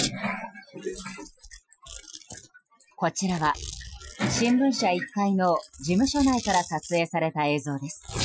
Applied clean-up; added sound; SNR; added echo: classical method Wiener filter.